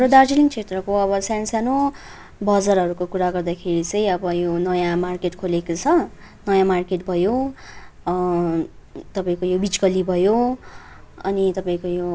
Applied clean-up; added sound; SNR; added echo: none; none; none; none.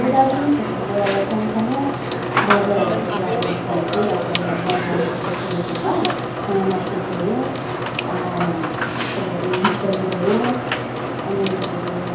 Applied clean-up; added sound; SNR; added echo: none; Sink (filling or washing) / Water tap, faucet / Water; 0 dB; reverberation time 0.6 s.